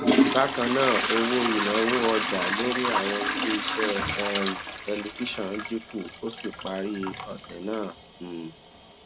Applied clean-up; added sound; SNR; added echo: none; Trickle, dribble / Toilet flush / Hiss; 0 dB; none.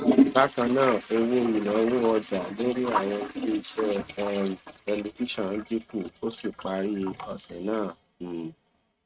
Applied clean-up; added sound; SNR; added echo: neural mask model RNNoise.